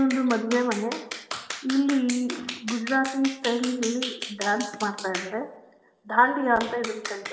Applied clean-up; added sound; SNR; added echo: none; Clapping; 11 dB; reverberation time 1.1 s.